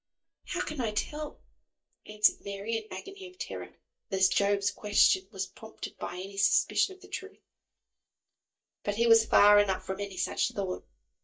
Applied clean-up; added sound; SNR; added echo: neural mask model DeepFilterNet 3.